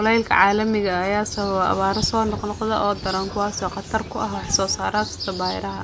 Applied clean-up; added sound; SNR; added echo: none; Wind; 15 dB; none.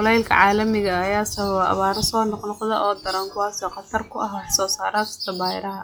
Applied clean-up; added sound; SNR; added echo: classical method log-MMSE.